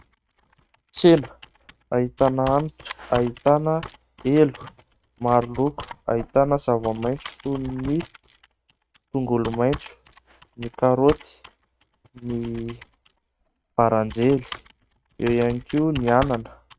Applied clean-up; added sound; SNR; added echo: neural mask model RNNoise.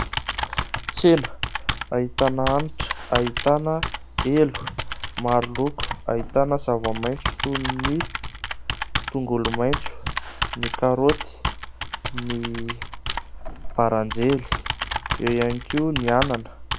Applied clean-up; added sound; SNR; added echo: none; Computer keyboard; 4 dB; none.